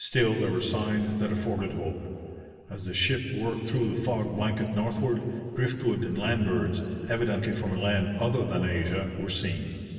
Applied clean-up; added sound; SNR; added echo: none; none; none; reverberation time 2.6 s.